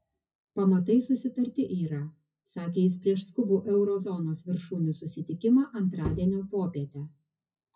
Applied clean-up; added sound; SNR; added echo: classical method WPE with log-MMSE.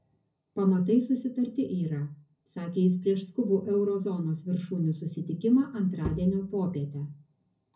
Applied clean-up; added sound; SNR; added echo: none; Bowed string instrument; 12 dB; reverberation time 0.4 s.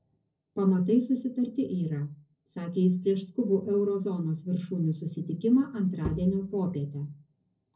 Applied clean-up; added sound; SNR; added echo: neural separator model SepFormer DNS4.